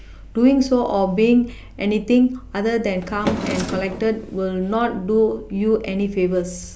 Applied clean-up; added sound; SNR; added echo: none; Drawer open or close; 8 dB; none.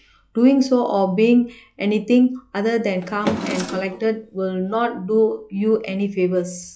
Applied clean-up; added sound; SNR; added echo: classical method log-MMSE.